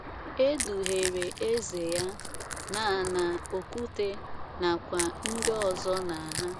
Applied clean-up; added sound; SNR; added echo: none; Crack / Crushing + Ocean; 6 dB; none.